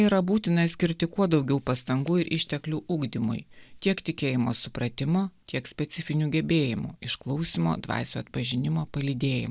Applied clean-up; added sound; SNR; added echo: none; none; none; none.